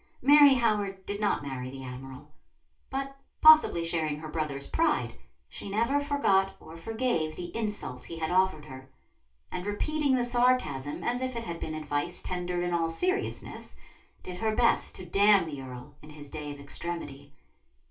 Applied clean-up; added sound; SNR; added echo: none; none; none; reverberation time 0.3 s.